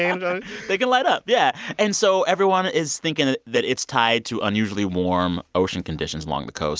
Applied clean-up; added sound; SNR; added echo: none; none; none; none.